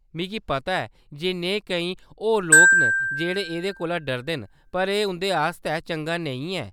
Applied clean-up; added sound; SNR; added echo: none; Glockenspiel; -5 dB; none.